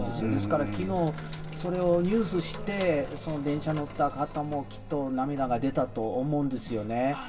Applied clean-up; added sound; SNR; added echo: none; Sink (filling or washing); 12 dB; reverberation time 0.2 s.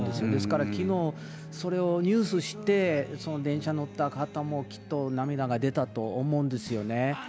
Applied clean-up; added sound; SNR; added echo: none; none; none; none.